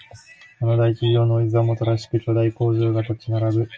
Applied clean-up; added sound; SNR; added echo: none; none; none; none.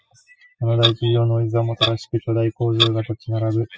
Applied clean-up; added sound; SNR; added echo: classical method spectral subtraction.